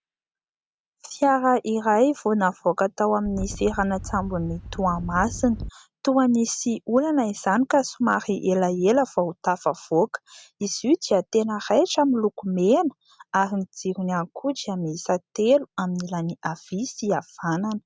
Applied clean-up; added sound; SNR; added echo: none; Wind; 11 dB; none.